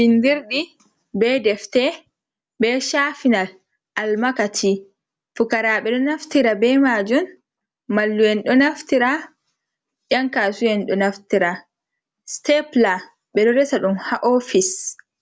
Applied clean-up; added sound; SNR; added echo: none; none; none; none.